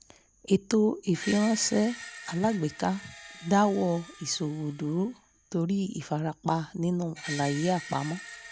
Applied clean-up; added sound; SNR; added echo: none; Screech; 16 dB; none.